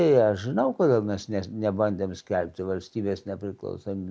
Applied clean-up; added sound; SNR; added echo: none; none; none; none.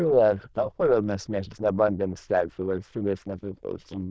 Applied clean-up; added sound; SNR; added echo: neural diffusion model UNIVERSE++.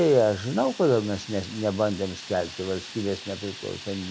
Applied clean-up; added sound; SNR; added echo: none; Fire; 15 dB; none.